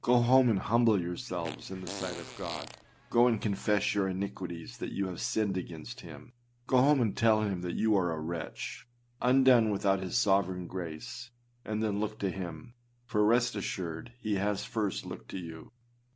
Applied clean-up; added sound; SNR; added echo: none; Fart; 14 dB; none.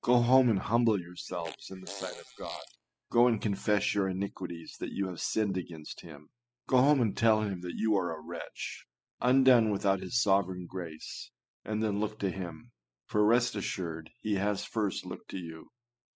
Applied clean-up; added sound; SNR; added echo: classical method spectral subtraction.